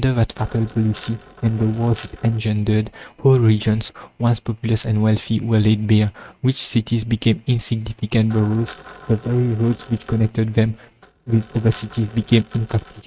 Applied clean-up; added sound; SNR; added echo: neural mask model RNNoise.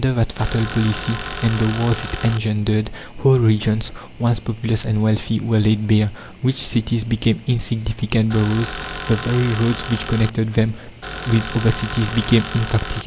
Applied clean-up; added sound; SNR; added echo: none; Tools; 10 dB; none.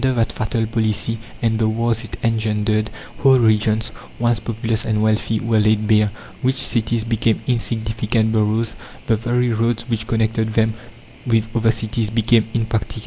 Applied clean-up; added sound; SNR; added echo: none; none; none; none.